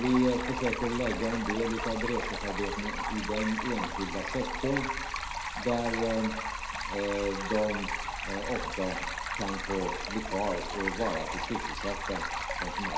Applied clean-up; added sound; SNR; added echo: none; Stream; 2 dB; reverberation time 0.9 s.